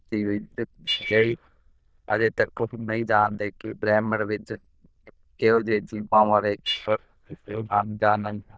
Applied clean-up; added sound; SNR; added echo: neural diffusion model UNIVERSE++.